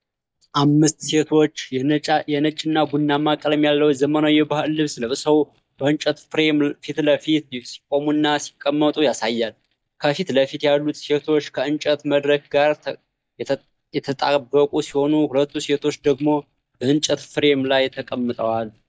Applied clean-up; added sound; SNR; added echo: neural mask model DeepFilterNet 3.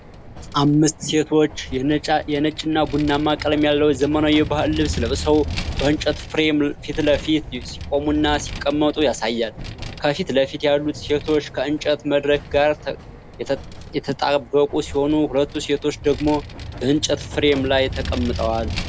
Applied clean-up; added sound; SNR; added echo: none; Vehicle; 11 dB; none.